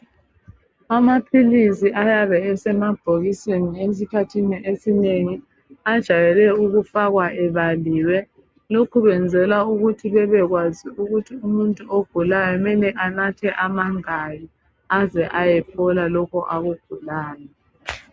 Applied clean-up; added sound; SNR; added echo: none; none; none; none.